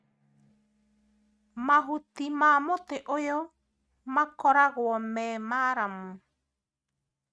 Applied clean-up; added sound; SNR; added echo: neural mask model RNNoise.